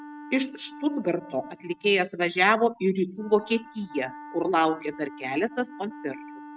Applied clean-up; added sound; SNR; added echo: neural mask model RNNoise.